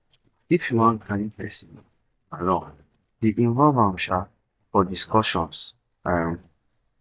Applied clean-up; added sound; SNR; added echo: neural mask model DeepFilterNet 3.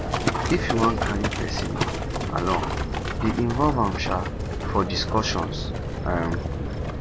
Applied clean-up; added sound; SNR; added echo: none; Livestock, farm animals, working animals; -1 dB; none.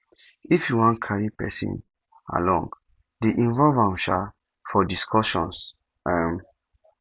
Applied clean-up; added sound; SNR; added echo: none; none; none; none.